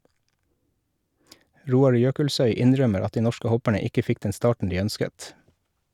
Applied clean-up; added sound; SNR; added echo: none; none; none; none.